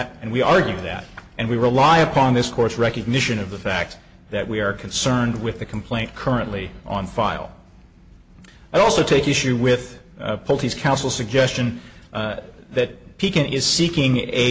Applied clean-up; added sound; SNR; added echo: none; none; none; none.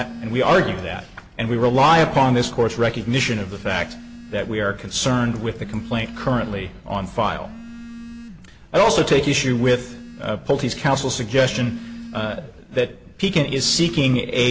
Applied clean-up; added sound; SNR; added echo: none; Telephone; 17 dB; none.